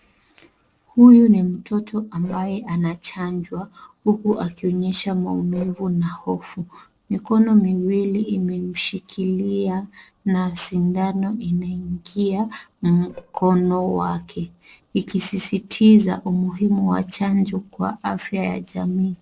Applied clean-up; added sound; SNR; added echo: neural separator model SepFormer DNS4.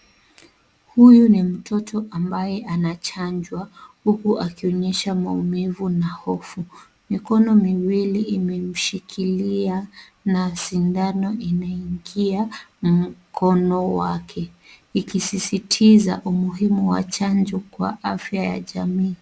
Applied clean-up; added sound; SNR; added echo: none; none; none; none.